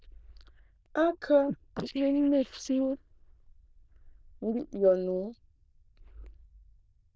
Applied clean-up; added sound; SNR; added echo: neural diffusion model UNIVERSE++.